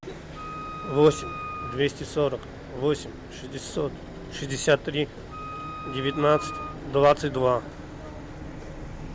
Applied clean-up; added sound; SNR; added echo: none; Wind instrument, woodwind instrument; 12 dB; none.